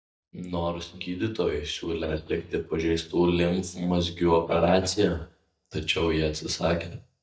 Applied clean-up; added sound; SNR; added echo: neural mask model DeepFilterNet 3.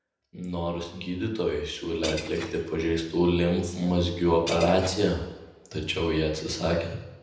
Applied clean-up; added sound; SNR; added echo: none; Shatter / Crushing; 16 dB; reverberation time 0.8 s.